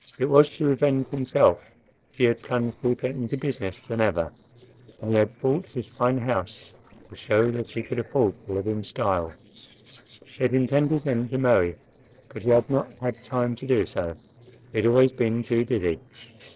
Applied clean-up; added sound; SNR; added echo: neural separator model SepFormer DNS4.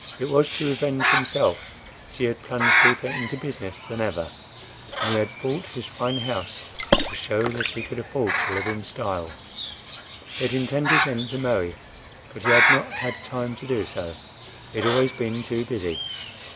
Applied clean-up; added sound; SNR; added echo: none; Bird + Water / Splash, splatter; 0 dB; none.